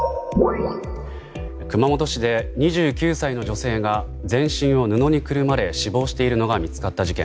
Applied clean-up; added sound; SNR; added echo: none; none; none; none.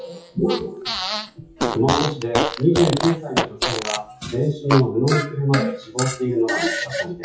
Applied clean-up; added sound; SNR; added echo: classical method WPE with log-MMSE.